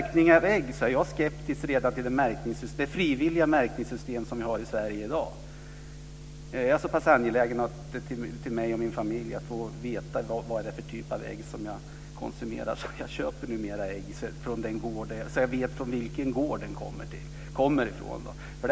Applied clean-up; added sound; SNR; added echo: none; none; none; none.